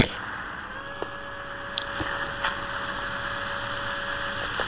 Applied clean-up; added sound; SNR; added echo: neural separator model SepFormer WHAM!.